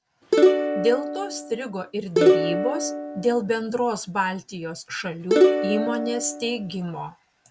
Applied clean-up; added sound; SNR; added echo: none; Plucked string instrument; -5 dB; none.